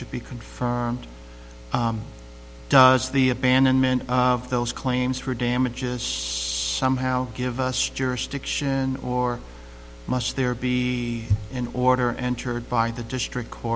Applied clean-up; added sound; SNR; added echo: none; none; none; none.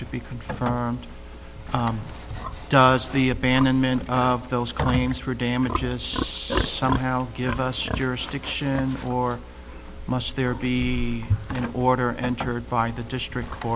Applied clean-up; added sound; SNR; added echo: none; Livestock, farm animals, working animals; 8 dB; none.